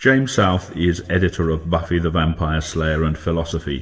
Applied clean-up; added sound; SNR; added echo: none; none; none; reverberation time 2.1 s.